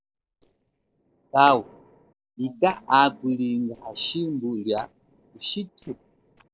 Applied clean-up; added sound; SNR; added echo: neural separator model SepFormer DNS4.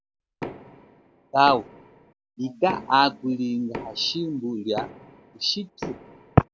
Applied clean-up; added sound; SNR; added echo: none; Knock; 14 dB; none.